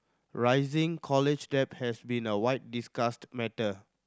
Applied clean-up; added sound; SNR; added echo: none; none; none; none.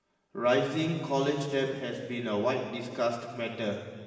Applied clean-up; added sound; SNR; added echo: none; none; none; reverberation time 1.6 s.